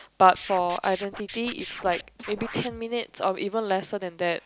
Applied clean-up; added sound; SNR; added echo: none; Scratching (performance technique); 13 dB; none.